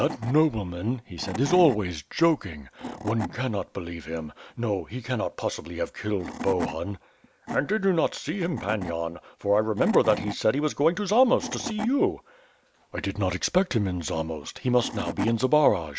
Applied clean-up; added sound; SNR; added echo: none; Wood / Tools; 14 dB; none.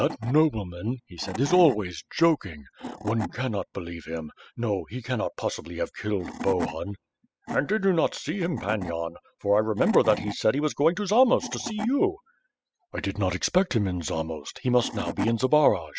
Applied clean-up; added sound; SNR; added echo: classical method spectral subtraction.